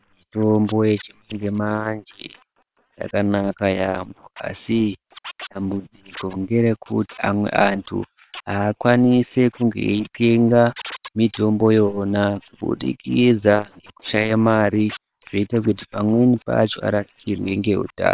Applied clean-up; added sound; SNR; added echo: neural separator model SepFormer WHAM!.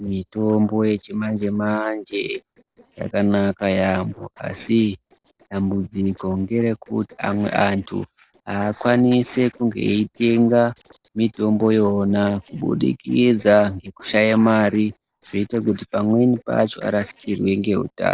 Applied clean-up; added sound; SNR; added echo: neural separator model SepFormer DNS4.